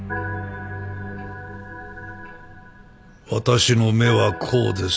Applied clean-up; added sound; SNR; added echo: none; Organ; 13 dB; none.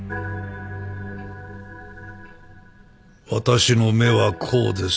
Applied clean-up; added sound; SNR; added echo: neural separator model SepFormer DNS4.